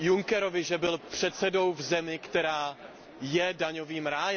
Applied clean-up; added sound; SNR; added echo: none; none; none; none.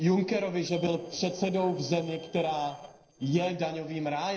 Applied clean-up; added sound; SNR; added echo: neural separator model SepFormer DNS4.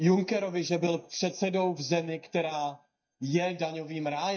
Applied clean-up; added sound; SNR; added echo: neural mask model DeepFilterNet 3.